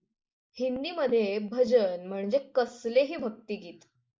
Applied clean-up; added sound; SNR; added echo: neural mask model Resemble Enhance denoiser.